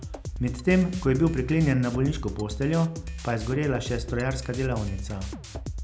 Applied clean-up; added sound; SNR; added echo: none; Drum kit; 9 dB; none.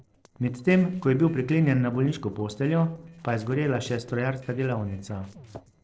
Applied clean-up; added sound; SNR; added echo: neural separator model SepFormer DNS4.